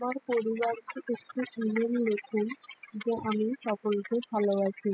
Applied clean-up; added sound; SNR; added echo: classical method spectral subtraction.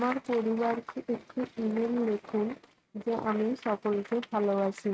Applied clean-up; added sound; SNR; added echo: neural mask model RNNoise.